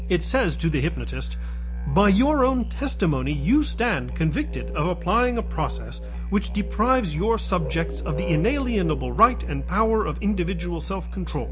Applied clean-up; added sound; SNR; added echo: none; Musical instrument; 5 dB; none.